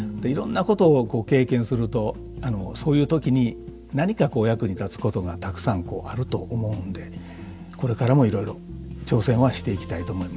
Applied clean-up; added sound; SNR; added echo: none; none; none; none.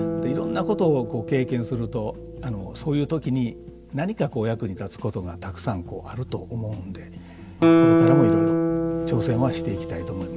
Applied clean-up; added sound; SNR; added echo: none; Guitar; -1 dB; none.